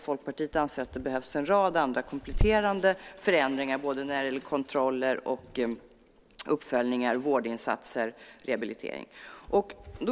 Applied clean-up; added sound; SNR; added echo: none; Sink (filling or washing) / Water tap, faucet; 11 dB; none.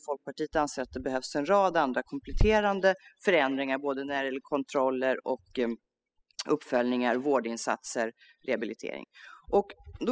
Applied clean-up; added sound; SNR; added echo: classical method spectral subtraction.